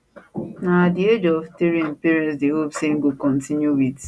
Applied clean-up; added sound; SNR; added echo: none; none; none; none.